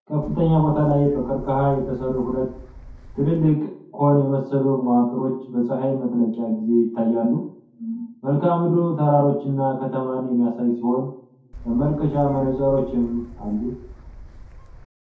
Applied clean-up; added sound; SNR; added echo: none; Gull, seagull / Wind; 17 dB; reverberation time 0.6 s.